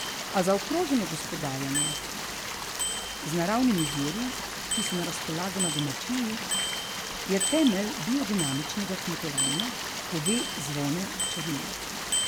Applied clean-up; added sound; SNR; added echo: none; Bicycle bell + Stream; 2 dB; none.